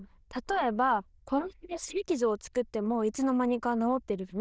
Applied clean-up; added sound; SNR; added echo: neural diffusion model UNIVERSE++.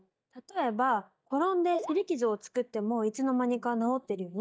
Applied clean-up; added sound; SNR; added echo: neural mask model DeepFilterNet 3.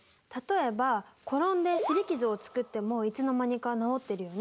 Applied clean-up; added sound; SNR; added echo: none; none; none; none.